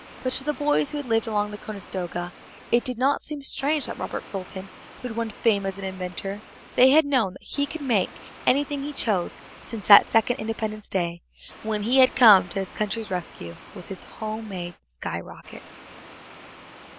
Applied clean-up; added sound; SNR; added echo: none; Water; 19 dB; none.